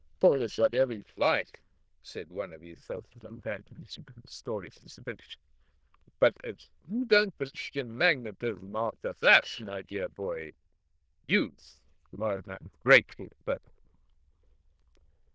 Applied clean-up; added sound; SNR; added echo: neural diffusion model UNIVERSE++.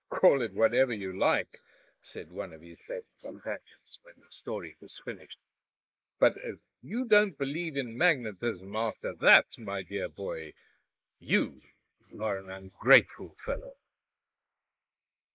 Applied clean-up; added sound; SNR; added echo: neural mask model Resemble Enhance denoiser.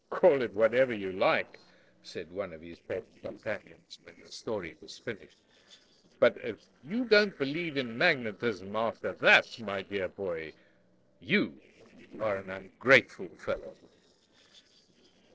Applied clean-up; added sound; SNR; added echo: neural separator model SepFormer DNS4.